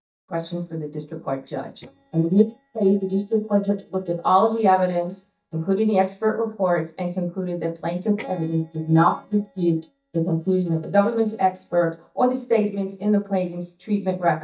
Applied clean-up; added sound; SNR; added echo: neural mask model DeepFilterNet 3.